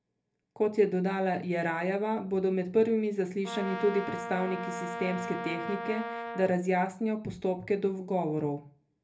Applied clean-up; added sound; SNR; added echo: none; Brass instrument; 7 dB; reverberation time 0.3 s.